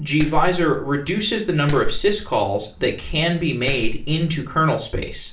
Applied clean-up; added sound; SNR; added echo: none; Clapping; 4 dB; reverberation time 0.3 s.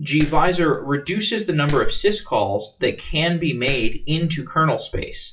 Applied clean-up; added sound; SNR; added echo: classical method WPE with log-MMSE.